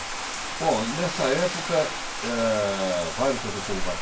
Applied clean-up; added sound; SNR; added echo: none; Bathtub (filling or washing); 4 dB; reverberation time 0.2 s.